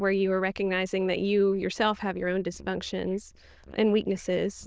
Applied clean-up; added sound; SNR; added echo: neural diffusion model UNIVERSE++.